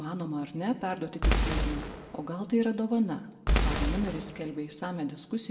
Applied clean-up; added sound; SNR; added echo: none; Boom; -1 dB; reverberation time 1.4 s.